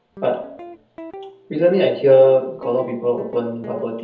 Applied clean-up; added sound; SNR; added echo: none; Guitar; 19 dB; reverberation time 0.7 s.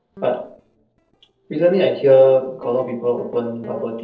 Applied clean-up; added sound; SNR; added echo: neural separator model SepFormer DNS4.